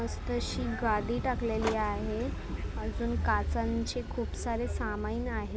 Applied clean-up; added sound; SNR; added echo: none; Thunder; 13 dB; none.